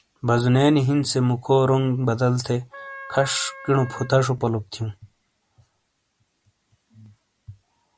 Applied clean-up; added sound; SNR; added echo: none; Wind instrument, woodwind instrument; 16 dB; none.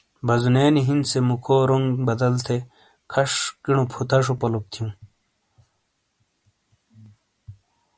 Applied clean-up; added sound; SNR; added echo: none; none; none; none.